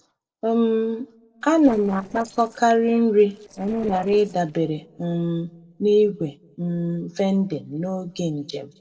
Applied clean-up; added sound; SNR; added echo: neural separator model SepFormer DNS4.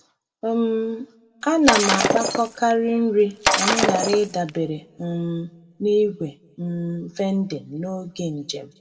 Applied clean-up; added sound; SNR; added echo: none; Shatter; -1 dB; reverberation time 0.3 s.